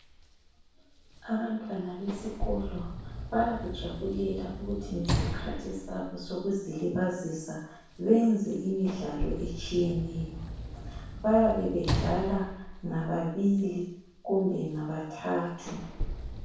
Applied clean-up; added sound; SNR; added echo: none; Sliding door / Slam; 6 dB; reverberation time 0.7 s.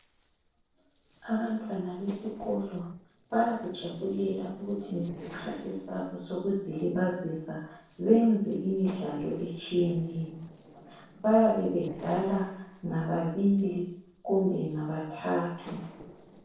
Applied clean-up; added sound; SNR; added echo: neural separator model SepFormer DNS4.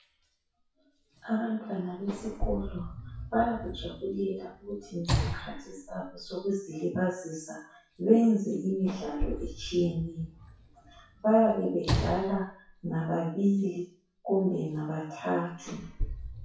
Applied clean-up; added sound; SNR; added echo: classical method WPE with log-MMSE.